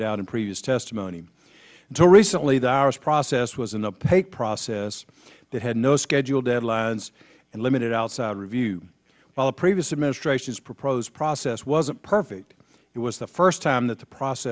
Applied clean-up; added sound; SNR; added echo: none; none; none; none.